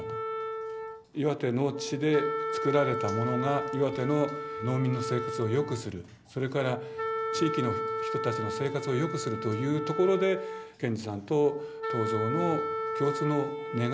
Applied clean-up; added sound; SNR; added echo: none; Wind instrument, woodwind instrument; 4 dB; none.